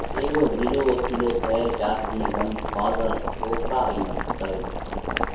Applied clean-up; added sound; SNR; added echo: none; Boiling; 2 dB; reverberation time 2.3 s.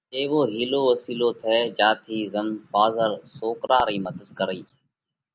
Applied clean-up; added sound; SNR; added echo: none; none; none; none.